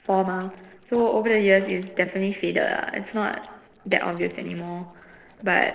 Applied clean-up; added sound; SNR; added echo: neural separator model SepFormer DNS4.